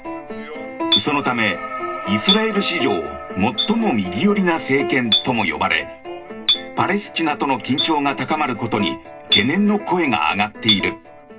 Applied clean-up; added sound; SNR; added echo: none; Chink, clink; 6 dB; reverberation time 0.2 s.